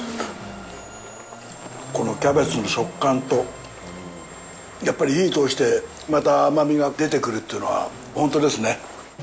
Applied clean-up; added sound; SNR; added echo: none; Chatter / Car passing by / Motorcycle / Traffic noise, roadway noise / Accelerating, revving, vroom; 19 dB; none.